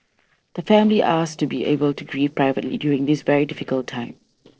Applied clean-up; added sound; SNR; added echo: neural separator model SepFormer DNS4.